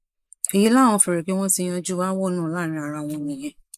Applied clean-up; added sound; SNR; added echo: neural mask model Resemble Enhance denoiser.